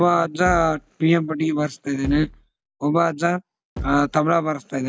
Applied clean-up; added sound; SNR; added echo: none; Bass drum; 12 dB; none.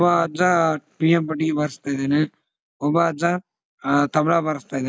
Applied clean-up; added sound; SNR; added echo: none; none; none; none.